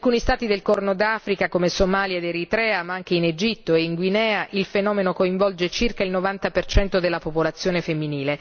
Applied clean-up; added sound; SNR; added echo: none; none; none; none.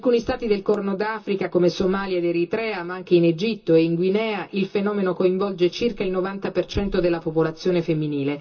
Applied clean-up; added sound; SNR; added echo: none; none; none; reverberation time 0.2 s.